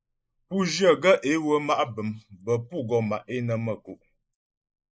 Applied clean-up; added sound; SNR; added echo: neural mask model Resemble Enhance denoiser.